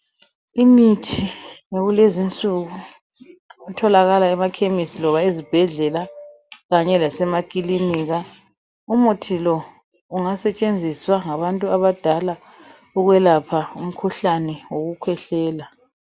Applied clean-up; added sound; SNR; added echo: none; none; none; none.